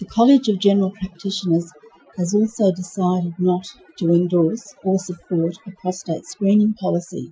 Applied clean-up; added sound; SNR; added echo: classical method Wiener filter.